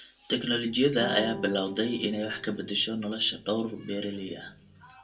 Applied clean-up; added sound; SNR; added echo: none; Guitar; 13 dB; reverberation time 0.2 s.